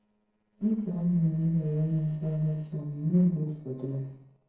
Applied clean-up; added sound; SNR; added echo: neural separator model SepFormer DNS4.